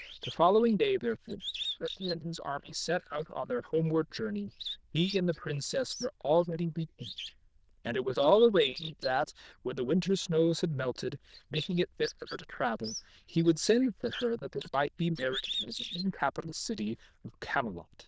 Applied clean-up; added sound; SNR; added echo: neural diffusion model UNIVERSE++.